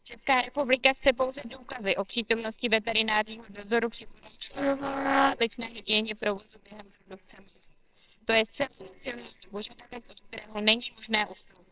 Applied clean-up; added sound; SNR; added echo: neural separator model SepFormer WHAMR!.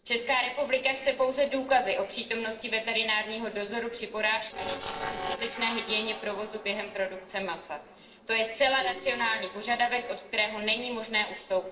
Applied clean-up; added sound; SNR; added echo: neural separator model SepFormer DNS4.